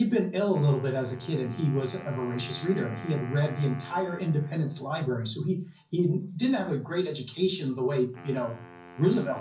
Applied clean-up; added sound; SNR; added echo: none; Wind instrument, woodwind instrument; 19 dB; reverberation time 0.5 s.